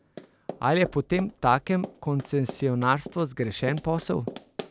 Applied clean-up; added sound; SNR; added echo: none; Run; 15 dB; none.